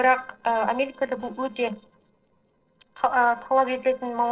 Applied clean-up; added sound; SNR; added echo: neural separator model SepFormer DNS4.